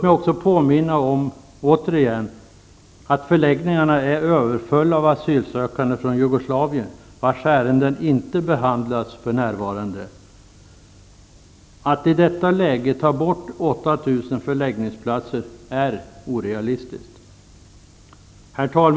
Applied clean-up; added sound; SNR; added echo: none; none; none; none.